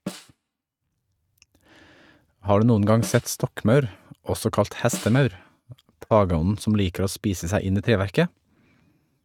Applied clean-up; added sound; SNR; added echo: neural mask model RNNoise.